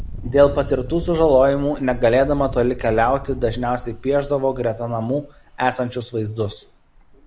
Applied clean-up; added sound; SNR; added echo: none; Engine; 13 dB; none.